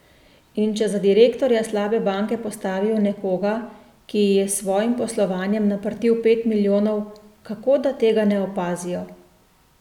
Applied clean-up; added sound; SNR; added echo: none; none; none; none.